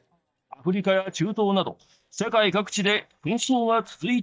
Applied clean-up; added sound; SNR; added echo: neural mask model DeepFilterNet 3.